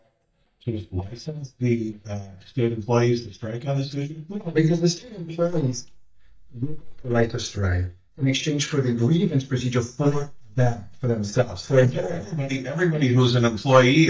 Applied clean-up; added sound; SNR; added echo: neural mask model DeepFilterNet 3.